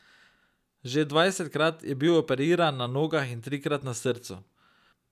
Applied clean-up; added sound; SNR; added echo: none; none; none; none.